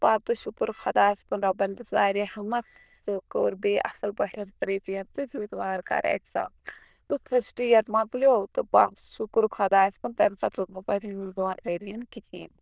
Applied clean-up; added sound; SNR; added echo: neural diffusion model UNIVERSE++.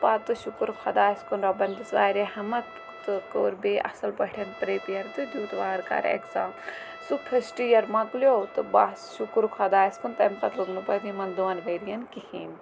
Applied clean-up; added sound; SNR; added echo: none; Trumpet; 18 dB; none.